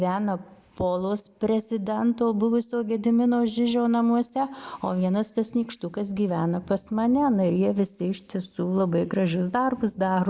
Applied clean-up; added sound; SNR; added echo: none; none; none; none.